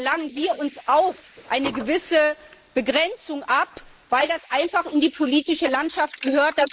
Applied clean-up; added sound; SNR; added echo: neural mask model Resemble Enhance denoiser.